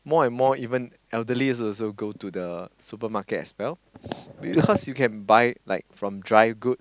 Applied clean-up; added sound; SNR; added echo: none; none; none; none.